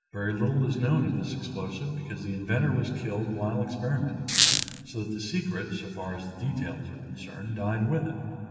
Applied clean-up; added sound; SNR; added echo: none; Squeak; -4 dB; reverberation time 2.8 s.